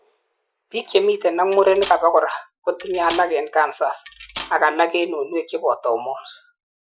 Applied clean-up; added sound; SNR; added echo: classical method Wiener filter.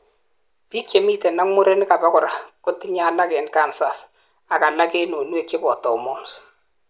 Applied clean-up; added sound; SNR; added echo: none; none; none; none.